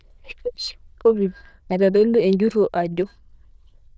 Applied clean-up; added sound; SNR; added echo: neural diffusion model UNIVERSE++.